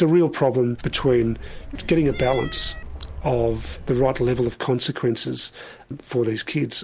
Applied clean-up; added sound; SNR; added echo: none; Cat; 11 dB; none.